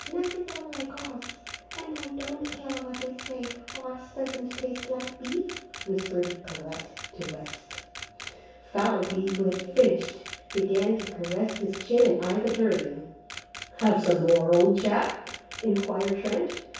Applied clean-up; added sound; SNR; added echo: none; Camera; 14 dB; reverberation time 0.7 s.